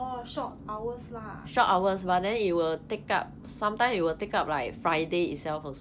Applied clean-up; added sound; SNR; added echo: none; none; none; none.